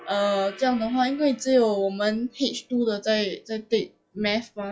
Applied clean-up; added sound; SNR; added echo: classical method log-MMSE.